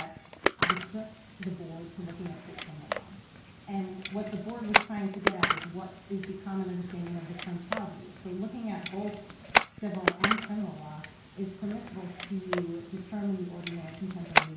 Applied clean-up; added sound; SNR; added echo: none; Camera; -4 dB; reverberation time 0.6 s.